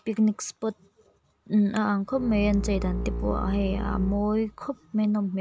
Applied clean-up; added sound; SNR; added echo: none; Bowed string instrument; 6 dB; none.